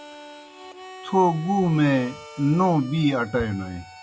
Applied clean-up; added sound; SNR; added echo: none; Harmonica; 18 dB; none.